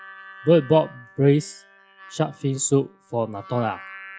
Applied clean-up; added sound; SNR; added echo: classical method log-MMSE.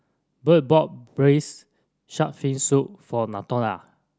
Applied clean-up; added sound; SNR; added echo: none; none; none; none.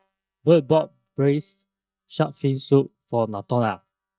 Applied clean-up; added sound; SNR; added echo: neural mask model DeepFilterNet 3.